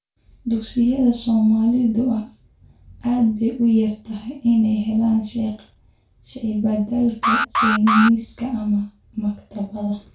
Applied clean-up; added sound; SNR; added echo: none; Alarm; 2 dB; reverberation time 0.3 s.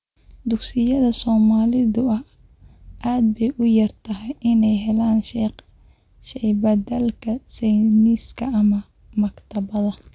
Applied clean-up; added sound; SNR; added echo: none; none; none; none.